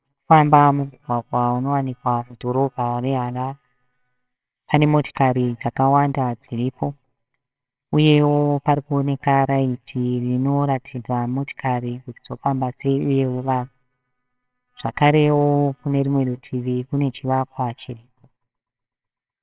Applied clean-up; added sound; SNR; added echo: neural separator model SepFormer WHAMR!.